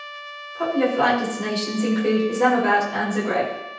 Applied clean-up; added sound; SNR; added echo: none; Trumpet; 14 dB; reverberation time 0.8 s.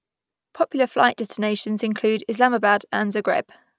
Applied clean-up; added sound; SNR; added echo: none; none; none; none.